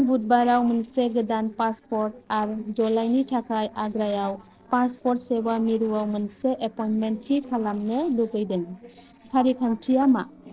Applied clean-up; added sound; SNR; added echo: neural separator model SepFormer DNS4.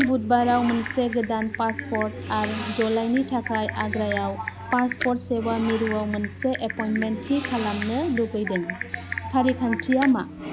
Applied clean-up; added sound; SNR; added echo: none; Typing; 9 dB; none.